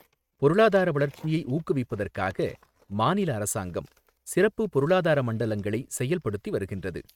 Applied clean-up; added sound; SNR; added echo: neural mask model RNNoise.